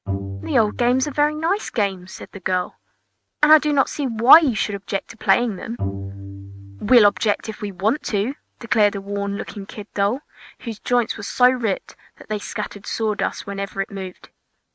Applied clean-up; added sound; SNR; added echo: neural mask model RNNoise.